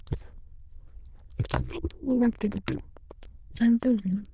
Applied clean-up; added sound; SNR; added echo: neural diffusion model UNIVERSE++.